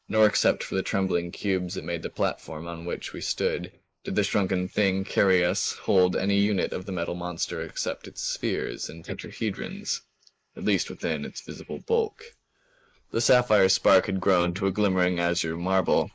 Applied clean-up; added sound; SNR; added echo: neural mask model Resemble Enhance denoiser.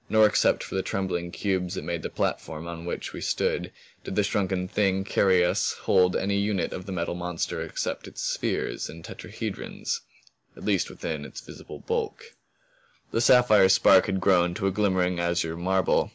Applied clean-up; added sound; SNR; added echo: none; none; none; none.